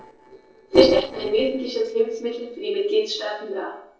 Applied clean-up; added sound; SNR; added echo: neural separator model SepFormer DNS4.